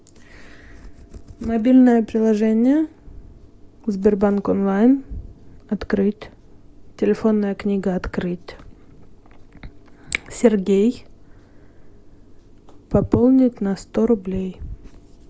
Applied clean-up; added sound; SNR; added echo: none; none; none; none.